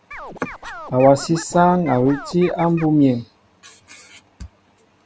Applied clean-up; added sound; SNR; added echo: none; Scratching (performance technique); 15 dB; none.